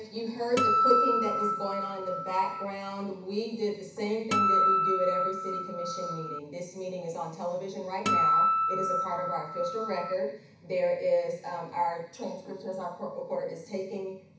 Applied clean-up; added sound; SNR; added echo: none; Acoustic guitar; -5 dB; reverberation time 0.7 s.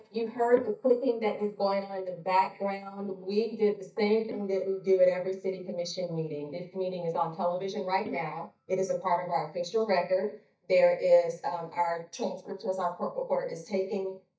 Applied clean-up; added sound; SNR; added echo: neural mask model DeepFilterNet 3.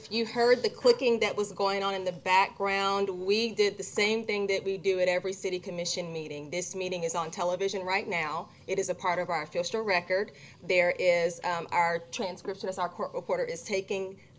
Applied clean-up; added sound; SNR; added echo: none; none; none; none.